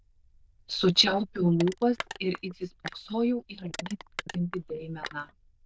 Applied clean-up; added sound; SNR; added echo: neural diffusion model UNIVERSE++.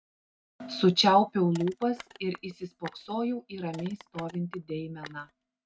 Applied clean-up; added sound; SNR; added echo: neural mask model RNNoise.